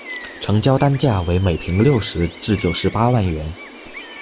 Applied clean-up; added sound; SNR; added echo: none; Gull, seagull; 16 dB; none.